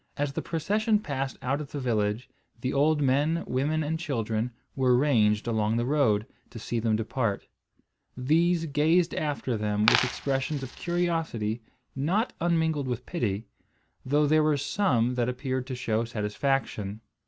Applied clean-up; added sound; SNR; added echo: none; Coin (dropping); 4 dB; none.